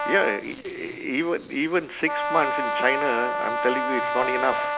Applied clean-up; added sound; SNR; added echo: none; Brass instrument; 2 dB; none.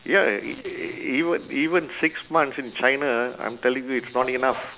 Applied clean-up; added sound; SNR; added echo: none; none; none; none.